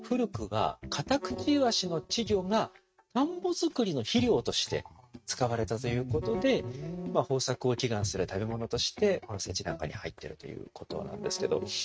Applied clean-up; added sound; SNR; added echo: neural mask model RNNoise.